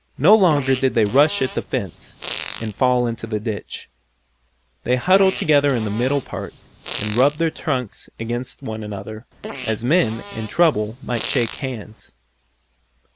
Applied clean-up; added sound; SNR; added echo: none; Fart; 12 dB; none.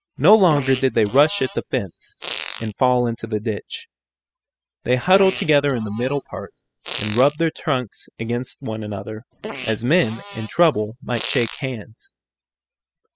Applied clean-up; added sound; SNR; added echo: classical method spectral subtraction.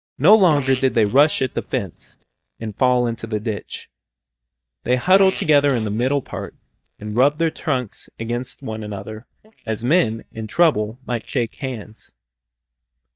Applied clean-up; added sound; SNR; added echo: neural mask model DeepFilterNet 3.